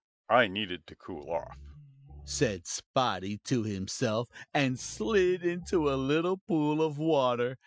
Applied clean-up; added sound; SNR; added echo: classical method Wiener filter.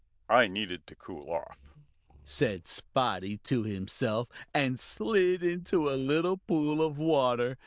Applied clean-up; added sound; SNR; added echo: neural diffusion model UNIVERSE++.